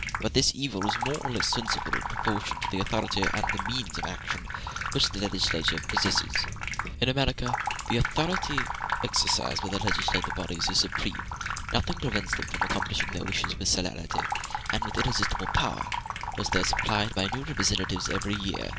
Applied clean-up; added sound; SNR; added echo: none; Sink (filling or washing) / Water tap, faucet; 2 dB; none.